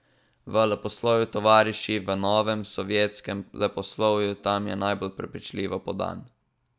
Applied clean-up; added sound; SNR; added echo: none; none; none; none.